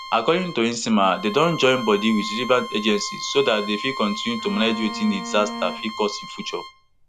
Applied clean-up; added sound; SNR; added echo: none; Bowed string instrument + Bowed string instrument; 11 dB; none.